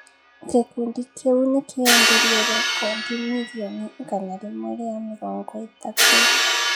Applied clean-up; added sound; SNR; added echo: classical method log-MMSE.